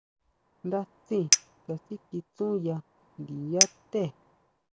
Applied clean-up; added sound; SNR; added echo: none; Chink, clink; -1 dB; none.